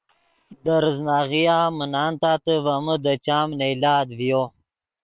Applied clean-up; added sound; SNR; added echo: neural separator model SepFormer WHAM!.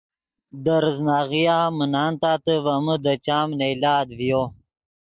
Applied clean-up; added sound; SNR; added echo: neural mask model DeepFilterNet 3.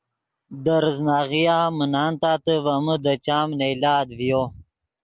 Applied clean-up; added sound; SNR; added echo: none; none; none; none.